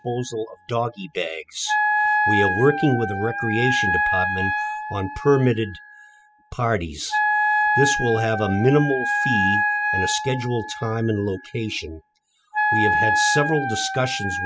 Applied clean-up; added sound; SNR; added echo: classical method spectral subtraction.